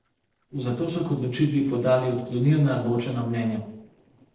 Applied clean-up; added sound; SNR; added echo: neural separator model SepFormer DNS4.